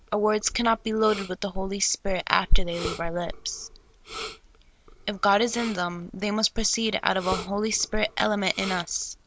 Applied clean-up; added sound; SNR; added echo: none; Respiratory sounds; 16 dB; none.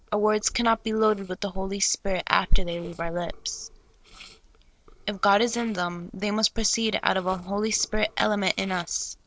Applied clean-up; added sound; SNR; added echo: neural separator model SepFormer DNS4.